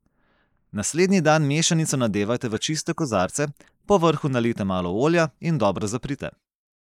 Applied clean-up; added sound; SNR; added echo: neural mask model Resemble Enhance denoiser.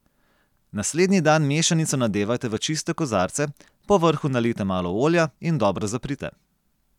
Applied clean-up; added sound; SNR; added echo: none; none; none; none.